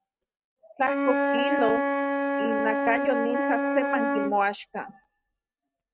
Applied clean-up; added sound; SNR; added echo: neural mask model RNNoise.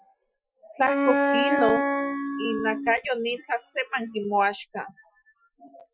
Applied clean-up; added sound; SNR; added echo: classical method Wiener filter.